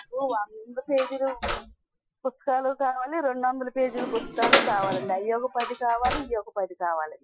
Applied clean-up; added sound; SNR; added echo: classical method Wiener filter.